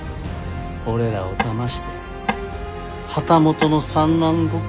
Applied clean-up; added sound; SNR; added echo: none; Tap / Wood; 7 dB; none.